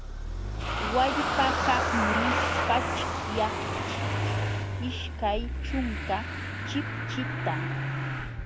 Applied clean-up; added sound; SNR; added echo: none; Engine starting / Motor vehicle (road); -3 dB; none.